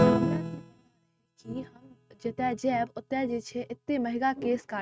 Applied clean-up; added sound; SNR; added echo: neural mask model RNNoise.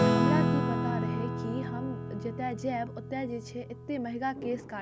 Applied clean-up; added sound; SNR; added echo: none; Acoustic guitar / Strum; -4 dB; none.